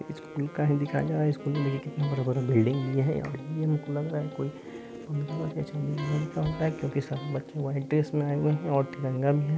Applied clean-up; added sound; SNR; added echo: none; Wind instrument, woodwind instrument + Electric guitar; 15 dB; none.